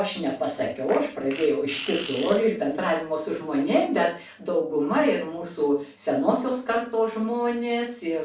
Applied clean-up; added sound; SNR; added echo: none; Fart; 13 dB; reverberation time 0.3 s.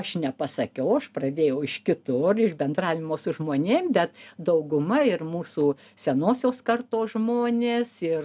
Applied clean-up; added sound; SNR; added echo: none; none; none; none.